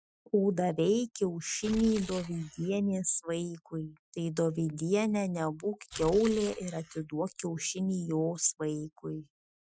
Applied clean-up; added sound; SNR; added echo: classical method Wiener filter.